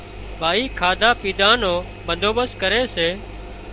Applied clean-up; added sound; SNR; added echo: none; Engine; 12 dB; none.